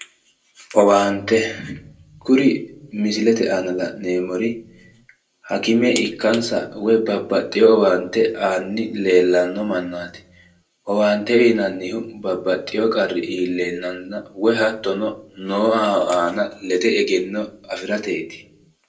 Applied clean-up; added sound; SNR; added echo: none; none; none; reverberation time 0.2 s.